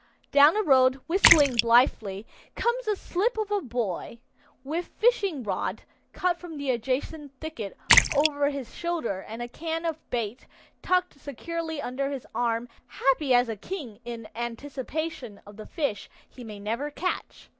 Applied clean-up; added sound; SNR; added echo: none; Splash, splatter; 1 dB; none.